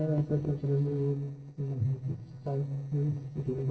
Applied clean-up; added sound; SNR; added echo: neural separator model SepFormer DNS4.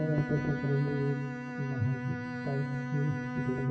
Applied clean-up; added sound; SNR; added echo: none; Bowed string instrument; 6 dB; reverberation time 2.9 s.